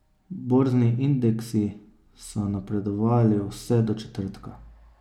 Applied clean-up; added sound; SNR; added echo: none; none; none; none.